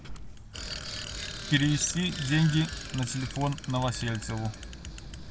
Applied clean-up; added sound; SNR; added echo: none; Bicycle; 10 dB; none.